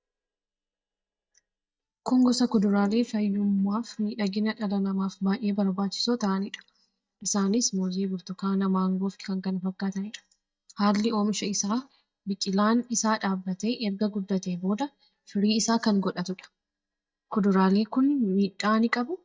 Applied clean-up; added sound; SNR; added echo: neural mask model DeepFilterNet 3.